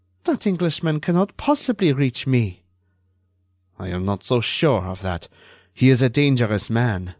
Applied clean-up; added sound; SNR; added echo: none; none; none; none.